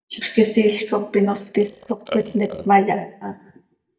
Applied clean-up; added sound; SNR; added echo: neural mask model DeepFilterNet 3.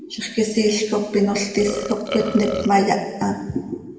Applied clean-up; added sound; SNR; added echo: none; Burping, eructation; 8 dB; reverberation time 1.2 s.